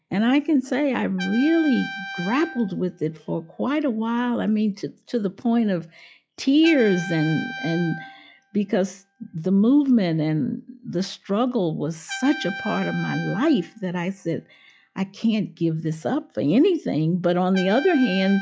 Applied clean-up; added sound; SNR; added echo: classical method log-MMSE.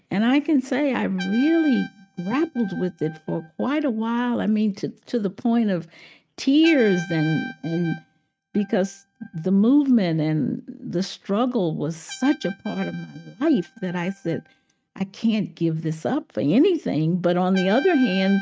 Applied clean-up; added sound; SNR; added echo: neural mask model RNNoise.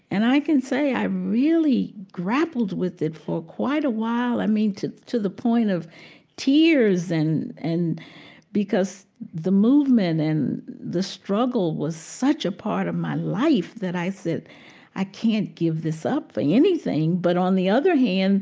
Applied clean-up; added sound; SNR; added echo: none; none; none; none.